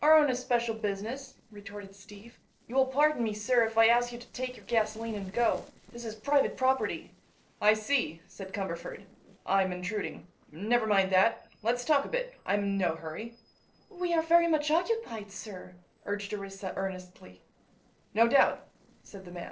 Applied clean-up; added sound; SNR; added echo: neural separator model SepFormer DNS4.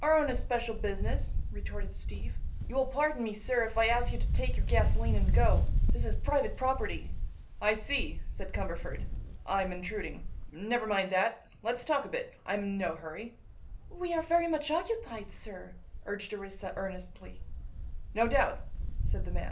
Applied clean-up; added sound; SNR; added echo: none; Wind; -1 dB; reverberation time 0.3 s.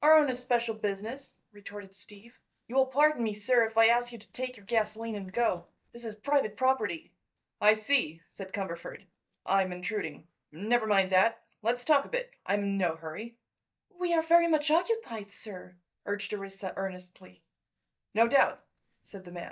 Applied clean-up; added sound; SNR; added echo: neural mask model DeepFilterNet 3.